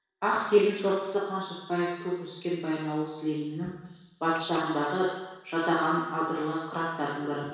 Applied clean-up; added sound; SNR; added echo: neural separator model SepFormer DNS4.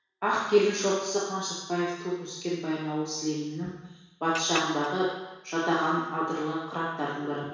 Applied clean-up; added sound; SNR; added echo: none; Chink, clink; 11 dB; reverberation time 1.1 s.